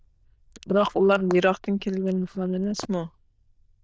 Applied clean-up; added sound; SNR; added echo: neural diffusion model UNIVERSE++.